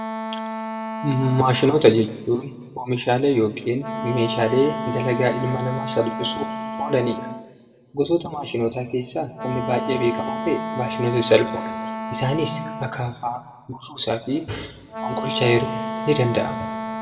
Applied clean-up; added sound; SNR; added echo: none; Wind instrument, woodwind instrument; 7 dB; reverberation time 1.3 s.